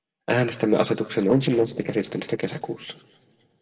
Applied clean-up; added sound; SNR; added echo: neural separator model SepFormer DNS4.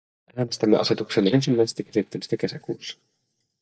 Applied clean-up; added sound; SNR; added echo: neural mask model DeepFilterNet 3.